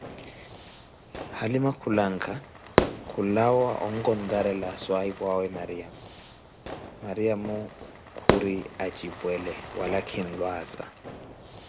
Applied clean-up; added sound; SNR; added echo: none; Fire / Fireworks; 5 dB; none.